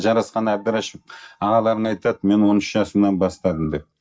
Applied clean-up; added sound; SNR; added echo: neural mask model DeepFilterNet 3.